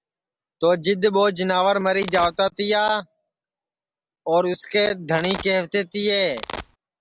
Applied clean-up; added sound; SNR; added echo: none; Domestic sounds, home sounds; 10 dB; none.